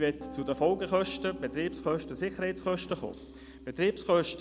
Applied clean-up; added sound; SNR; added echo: none; Piano; 14 dB; none.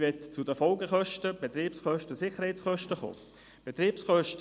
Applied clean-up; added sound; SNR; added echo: none; none; none; none.